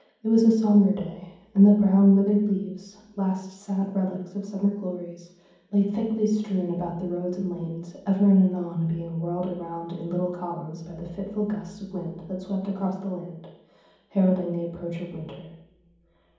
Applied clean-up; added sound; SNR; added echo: none; none; none; reverberation time 1.2 s.